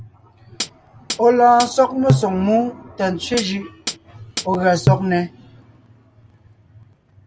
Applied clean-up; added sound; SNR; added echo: none; Hi-hat; 4 dB; none.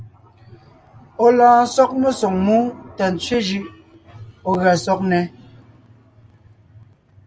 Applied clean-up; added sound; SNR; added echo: none; none; none; none.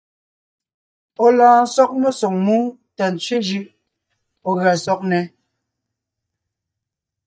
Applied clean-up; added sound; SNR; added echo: neural mask model DeepFilterNet 3.